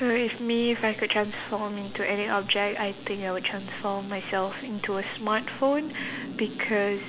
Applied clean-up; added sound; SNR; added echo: none; none; none; none.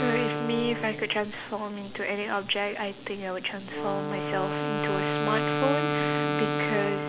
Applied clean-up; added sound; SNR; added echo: none; Wind instrument, woodwind instrument; 0 dB; none.